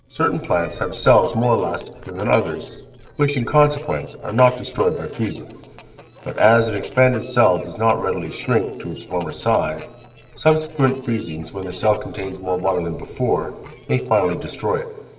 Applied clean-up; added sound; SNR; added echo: neural separator model SepFormer DNS4.